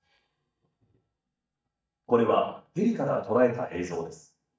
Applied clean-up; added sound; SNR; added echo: neural mask model DeepFilterNet 3.